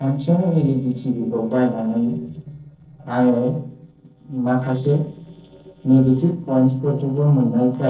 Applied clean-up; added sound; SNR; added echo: neural separator model SepFormer DNS4.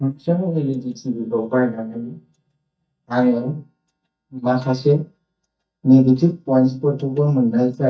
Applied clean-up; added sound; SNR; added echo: neural mask model DeepFilterNet 3.